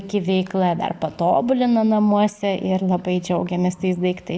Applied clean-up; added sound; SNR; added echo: none; none; none; none.